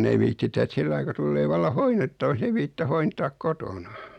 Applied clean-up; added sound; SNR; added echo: none; none; none; none.